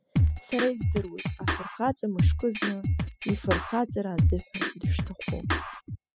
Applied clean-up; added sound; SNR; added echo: classical method spectral subtraction.